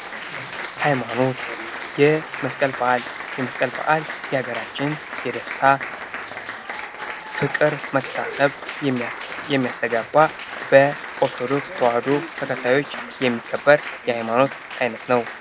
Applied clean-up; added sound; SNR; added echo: none; Applause; 10 dB; none.